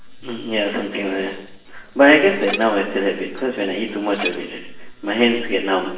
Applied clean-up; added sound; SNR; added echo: neural separator model SepFormer DNS4.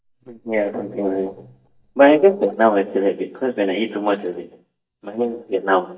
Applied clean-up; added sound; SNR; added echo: neural mask model DeepFilterNet 3.